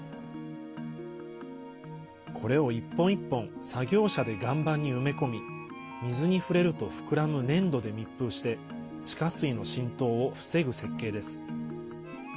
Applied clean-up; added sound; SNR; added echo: none; Harmonica; 20 dB; none.